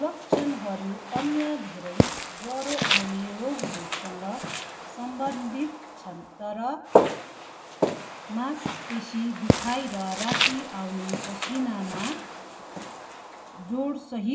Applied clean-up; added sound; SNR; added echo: none; Walk, footsteps; -3 dB; reverberation time 2.9 s.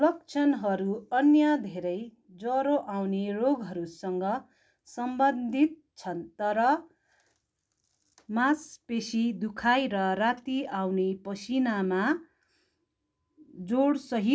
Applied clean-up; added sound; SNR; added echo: none; none; none; none.